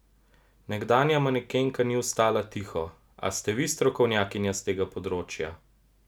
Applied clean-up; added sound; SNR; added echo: none; none; none; none.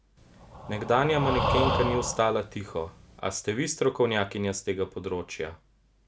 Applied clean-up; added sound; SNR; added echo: none; Breathing; 2 dB; none.